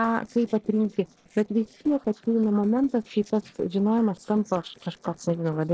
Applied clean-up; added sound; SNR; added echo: neural separator model SepFormer DNS4.